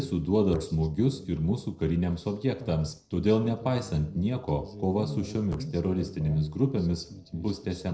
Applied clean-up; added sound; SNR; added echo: neural separator model SepFormer DNS4.